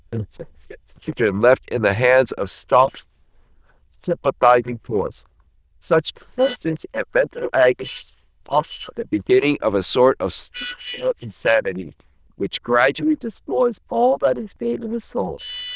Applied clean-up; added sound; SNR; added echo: neural diffusion model UNIVERSE++.